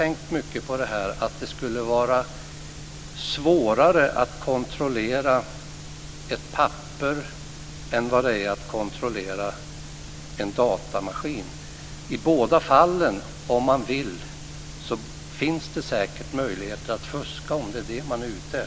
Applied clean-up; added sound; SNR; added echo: none; none; none; none.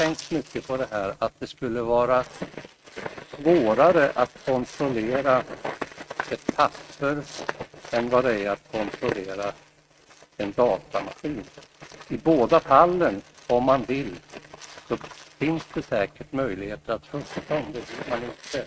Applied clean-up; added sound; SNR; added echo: neural mask model RNNoise.